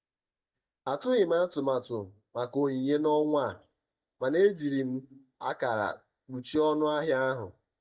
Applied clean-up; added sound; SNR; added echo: neural mask model DeepFilterNet 3.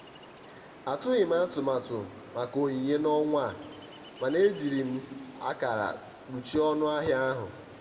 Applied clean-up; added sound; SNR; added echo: none; Ocean; 20 dB; reverberation time 1.5 s.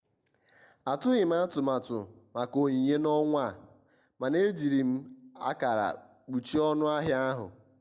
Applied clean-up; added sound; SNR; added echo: none; none; none; none.